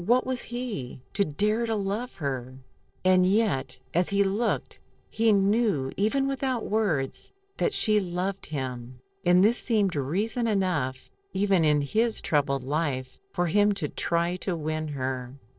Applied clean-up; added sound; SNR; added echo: neural separator model SepFormer DNS4.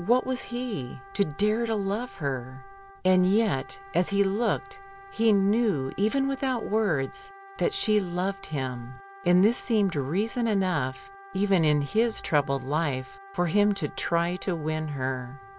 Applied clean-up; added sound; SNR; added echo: none; Wind instrument, woodwind instrument; 20 dB; none.